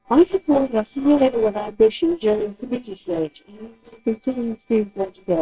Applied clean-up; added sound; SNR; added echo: neural separator model SepFormer WHAMR!.